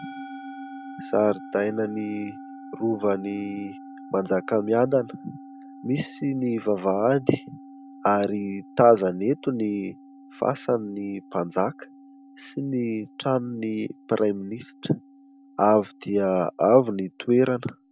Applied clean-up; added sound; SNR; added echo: none; Musical instrument; 19 dB; none.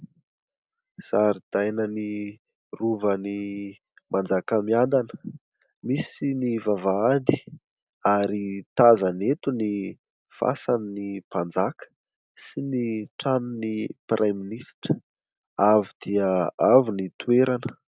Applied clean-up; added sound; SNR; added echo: none; none; none; none.